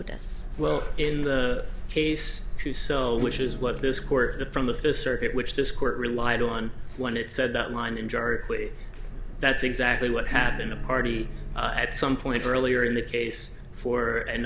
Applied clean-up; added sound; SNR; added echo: none; Acoustic guitar / Strum; 19 dB; none.